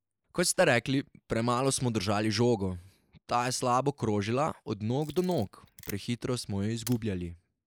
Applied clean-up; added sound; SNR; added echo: neural mask model Resemble Enhance denoiser.